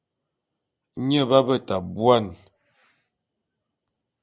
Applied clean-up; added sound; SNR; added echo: none; none; none; none.